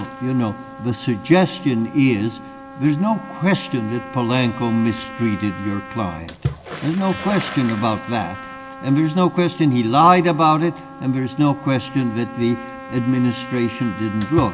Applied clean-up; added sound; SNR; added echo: none; Water / Splash, splatter + Trumpet; 13 dB; none.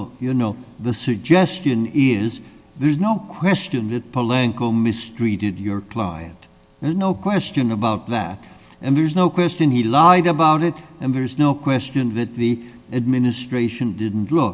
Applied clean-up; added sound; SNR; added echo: none; none; none; none.